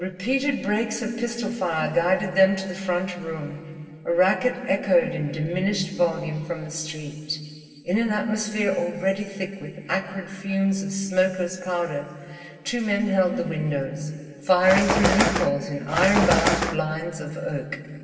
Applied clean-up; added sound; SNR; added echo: none; Bird; -2 dB; reverberation time 2.7 s.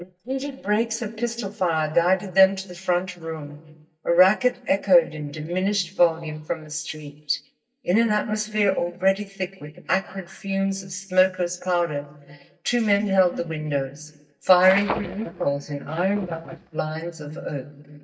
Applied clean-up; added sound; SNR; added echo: neural mask model DeepFilterNet 3.